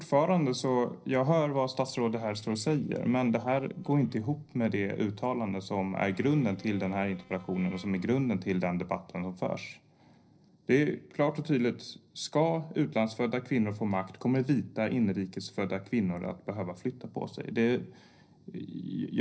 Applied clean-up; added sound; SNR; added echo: neural separator model SepFormer DNS4.